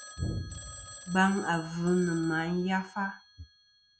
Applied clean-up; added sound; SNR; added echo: none; Telephone; 17 dB; none.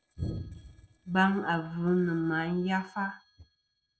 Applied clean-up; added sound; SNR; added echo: neural separator model SepFormer DNS4.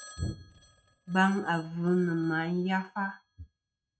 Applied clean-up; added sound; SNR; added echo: neural mask model RNNoise.